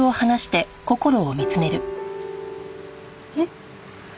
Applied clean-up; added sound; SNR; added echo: none; none; none; none.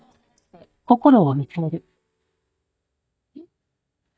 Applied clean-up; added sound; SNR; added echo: neural mask model DeepFilterNet 3.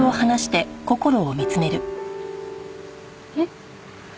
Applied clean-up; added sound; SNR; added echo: none; Drum; 12 dB; none.